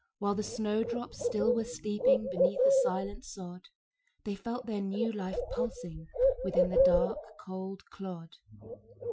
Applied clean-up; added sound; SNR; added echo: classical method Wiener filter.